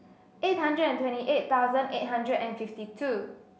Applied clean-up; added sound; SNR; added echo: none; none; none; none.